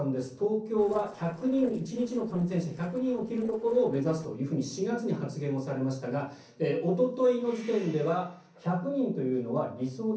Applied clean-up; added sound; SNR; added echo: neural separator model SepFormer DNS4.